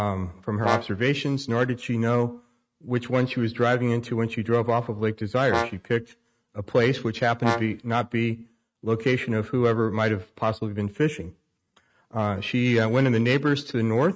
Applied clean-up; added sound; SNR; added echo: neural mask model RNNoise.